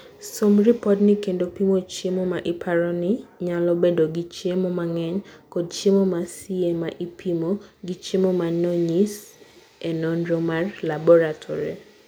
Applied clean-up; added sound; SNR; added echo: none; none; none; none.